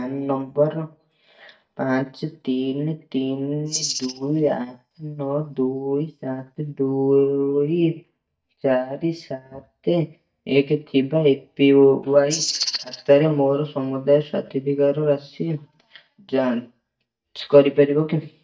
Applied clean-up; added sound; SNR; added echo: neural mask model DeepFilterNet 3.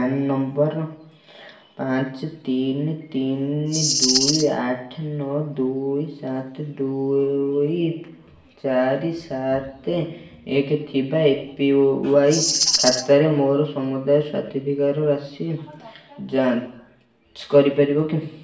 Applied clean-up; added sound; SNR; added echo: none; Rattle (instrument); 0 dB; reverberation time 0.7 s.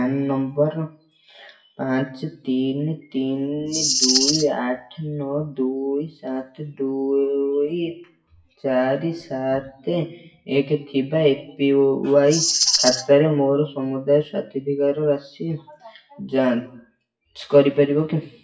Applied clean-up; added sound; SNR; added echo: classical method WPE with log-MMSE.